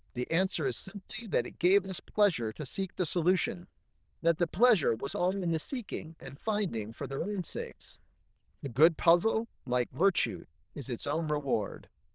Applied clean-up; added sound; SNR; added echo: neural diffusion model UNIVERSE++.